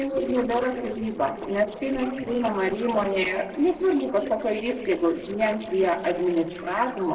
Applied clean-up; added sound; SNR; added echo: neural separator model SepFormer DNS4.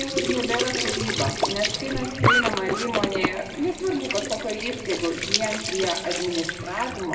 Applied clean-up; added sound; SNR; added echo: none; Squeak / Trickle, dribble / Sink (filling or washing); -1 dB; reverberation time 2.5 s.